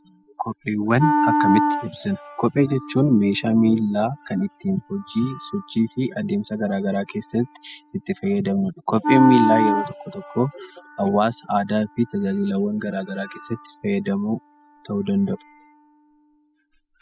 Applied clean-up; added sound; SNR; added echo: classical method spectral subtraction.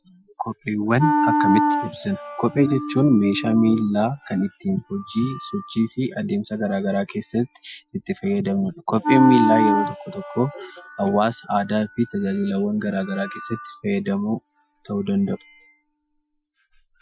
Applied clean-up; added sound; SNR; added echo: classical method Wiener filter.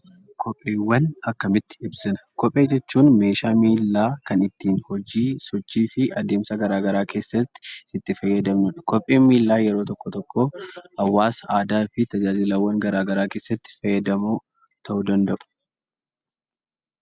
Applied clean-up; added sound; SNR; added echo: none; none; none; none.